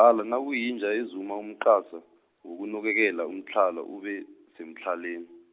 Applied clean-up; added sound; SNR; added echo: none; none; none; none.